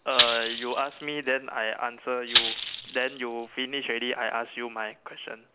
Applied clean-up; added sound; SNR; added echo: none; Rattle (instrument); -2 dB; none.